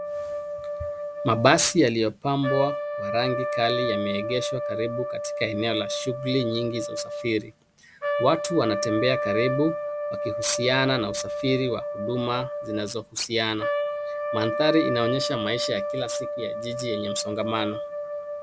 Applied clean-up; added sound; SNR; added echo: none; Trumpet; 3 dB; none.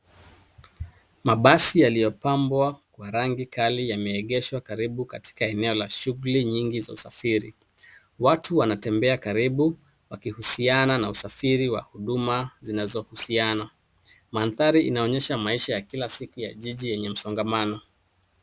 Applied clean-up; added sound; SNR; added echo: none; none; none; none.